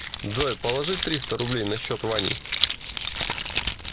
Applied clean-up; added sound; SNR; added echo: none; Keys jangling; 0 dB; none.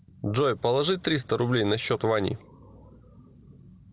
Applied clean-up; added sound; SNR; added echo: none; none; none; none.